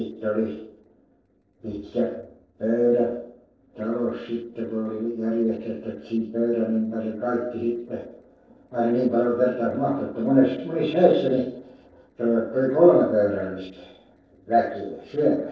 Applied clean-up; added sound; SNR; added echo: neural separator model SepFormer DNS4.